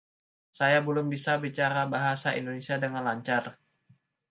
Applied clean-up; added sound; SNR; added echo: none; none; none; none.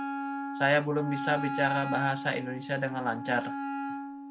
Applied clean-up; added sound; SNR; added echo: none; Wind instrument, woodwind instrument; 4 dB; none.